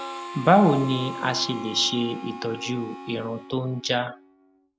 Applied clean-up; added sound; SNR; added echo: none; Harmonica; 12 dB; none.